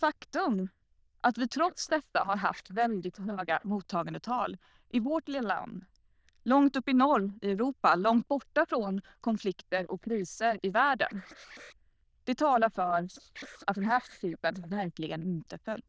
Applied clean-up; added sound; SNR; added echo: neural diffusion model UNIVERSE++.